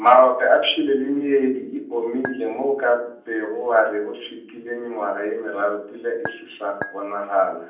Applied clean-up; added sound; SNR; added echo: none; Chink, clink; 13 dB; reverberation time 0.6 s.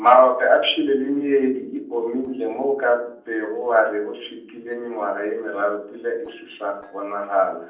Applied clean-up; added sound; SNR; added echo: neural separator model SepFormer DNS4.